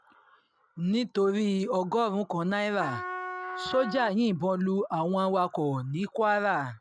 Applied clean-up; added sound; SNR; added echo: neural mask model RNNoise.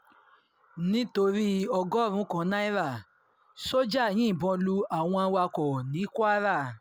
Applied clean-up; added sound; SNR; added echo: none; none; none; none.